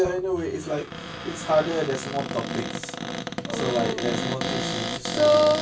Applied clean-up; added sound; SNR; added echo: none; Cupboard open or close; 5 dB; none.